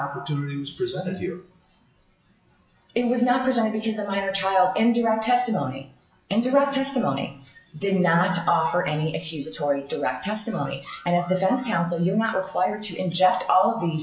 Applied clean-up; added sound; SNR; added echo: classical method WPE with log-MMSE.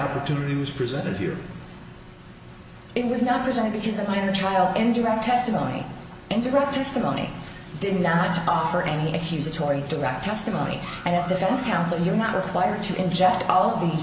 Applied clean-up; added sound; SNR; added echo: none; Alarm; 18 dB; reverberation time 0.6 s.